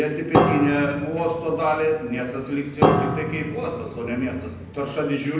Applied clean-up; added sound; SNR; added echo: none; Piano; 0 dB; reverberation time 0.9 s.